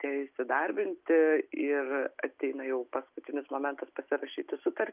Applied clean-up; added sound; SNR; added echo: none; none; none; none.